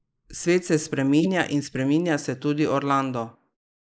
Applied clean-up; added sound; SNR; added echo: neural mask model Resemble Enhance denoiser.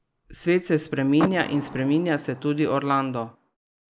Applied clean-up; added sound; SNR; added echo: none; Door / Car; 11 dB; none.